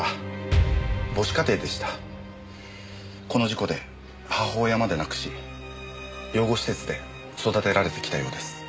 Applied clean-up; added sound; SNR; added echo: none; Explosion; 6 dB; none.